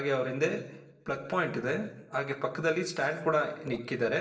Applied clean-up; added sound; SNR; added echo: neural separator model SepFormer DNS4.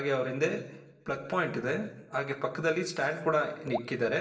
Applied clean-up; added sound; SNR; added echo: none; Raindrop / Drip; 8 dB; reverberation time 1.0 s.